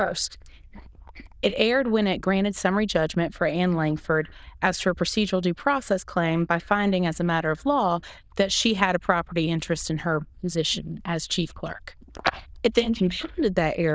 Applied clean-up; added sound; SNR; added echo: neural diffusion model UNIVERSE++.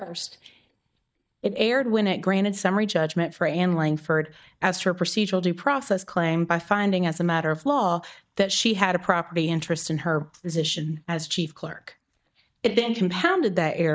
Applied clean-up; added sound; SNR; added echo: neural mask model DeepFilterNet 3.